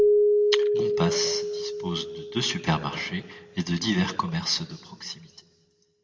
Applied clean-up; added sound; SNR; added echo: none; Keyboard (musical); -2 dB; reverberation time 1.7 s.